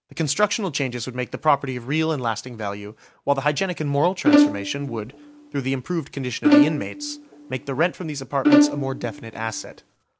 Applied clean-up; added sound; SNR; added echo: none; Bowed string instrument; -4 dB; none.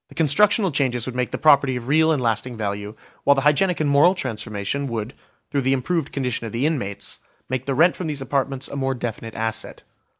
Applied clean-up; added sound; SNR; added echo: none; none; none; none.